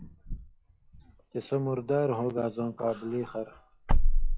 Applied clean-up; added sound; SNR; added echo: classical method log-MMSE.